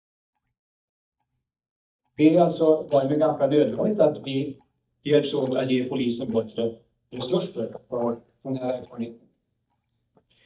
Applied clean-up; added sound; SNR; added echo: neural mask model DeepFilterNet 3.